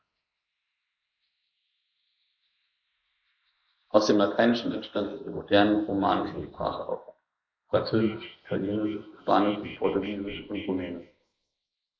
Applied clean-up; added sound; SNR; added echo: neural mask model Resemble Enhance denoiser.